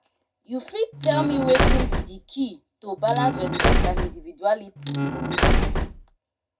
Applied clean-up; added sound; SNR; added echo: none; Slam; -5 dB; reverberation time 0.3 s.